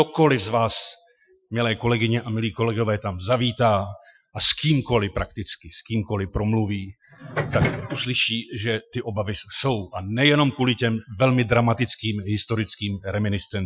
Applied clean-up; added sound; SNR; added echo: classical method Wiener filter.